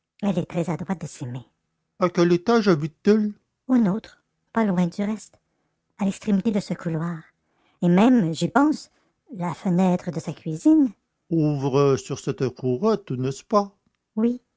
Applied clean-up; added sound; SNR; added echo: none; none; none; none.